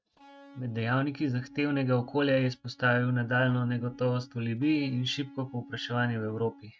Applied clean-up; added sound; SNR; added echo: neural mask model RNNoise.